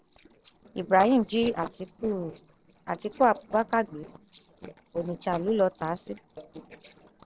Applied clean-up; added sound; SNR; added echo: neural separator model SepFormer DNS4.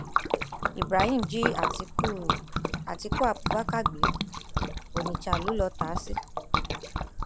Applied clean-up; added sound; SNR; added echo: none; Liquid; -2 dB; none.